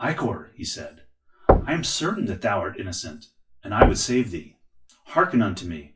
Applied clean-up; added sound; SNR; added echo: classical method WPE with log-MMSE.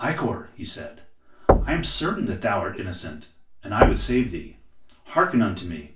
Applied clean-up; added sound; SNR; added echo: none; Knock / Wood / Percussion; -1 dB; reverberation time 0.3 s.